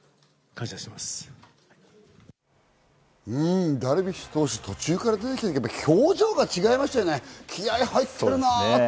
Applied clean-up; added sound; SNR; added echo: none; none; none; none.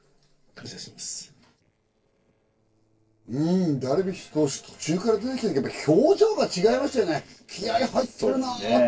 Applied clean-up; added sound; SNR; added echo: neural separator model SepFormer DNS4.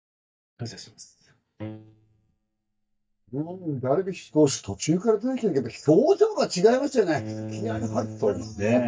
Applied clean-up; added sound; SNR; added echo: neural mask model DeepFilterNet 3.